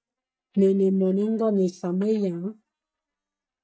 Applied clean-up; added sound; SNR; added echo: neural mask model DeepFilterNet 3.